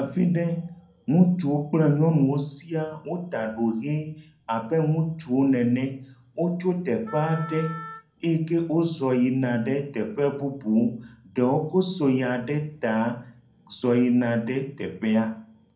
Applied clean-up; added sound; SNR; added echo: none; Wind instrument, woodwind instrument; 16 dB; reverberation time 0.5 s.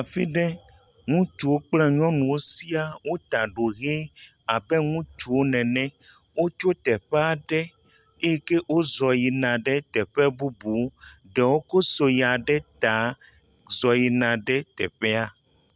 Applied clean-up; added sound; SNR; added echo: none; none; none; none.